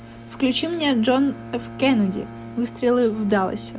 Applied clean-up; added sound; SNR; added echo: none; Bowed string instrument; 15 dB; none.